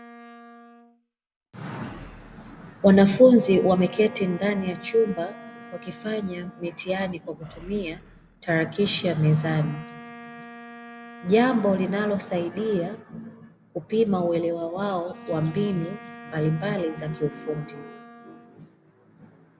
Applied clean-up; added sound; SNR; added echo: none; Animal + Wind instrument, woodwind instrument; 20 dB; none.